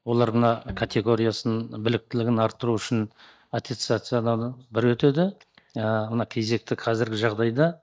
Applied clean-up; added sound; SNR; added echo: neural mask model DeepFilterNet 3.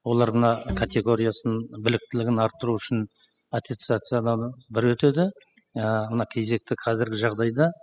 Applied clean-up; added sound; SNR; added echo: classical method spectral subtraction.